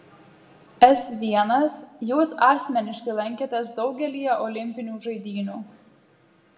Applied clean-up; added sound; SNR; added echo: none; none; none; reverberation time 0.8 s.